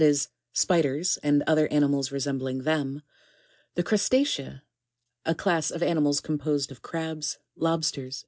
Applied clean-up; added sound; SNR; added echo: none; none; none; none.